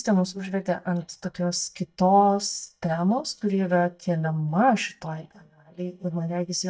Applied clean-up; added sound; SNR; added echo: neural mask model DeepFilterNet 3.